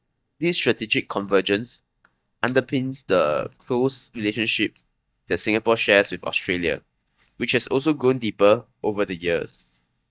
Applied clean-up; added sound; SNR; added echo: neural mask model DeepFilterNet 3.